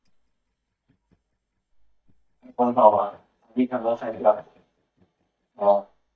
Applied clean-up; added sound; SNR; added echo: neural mask model DeepFilterNet 3.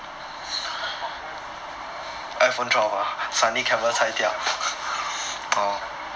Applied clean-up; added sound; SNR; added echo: none; none; none; none.